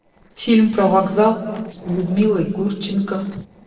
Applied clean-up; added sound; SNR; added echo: neural separator model SepFormer DNS4.